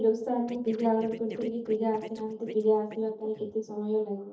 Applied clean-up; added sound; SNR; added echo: neural mask model DeepFilterNet 3.